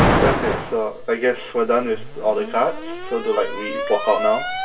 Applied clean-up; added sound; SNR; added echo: none; Alarm; 3 dB; reverberation time 0.1 s.